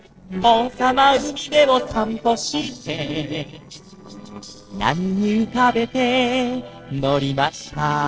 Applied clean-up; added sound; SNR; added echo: neural separator model SepFormer DNS4.